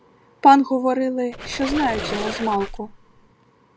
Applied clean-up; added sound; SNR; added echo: none; Squeak; 10 dB; none.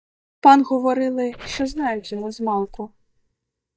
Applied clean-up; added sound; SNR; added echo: neural mask model DeepFilterNet 3.